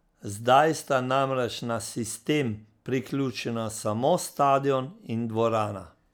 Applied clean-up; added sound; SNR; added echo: none; none; none; none.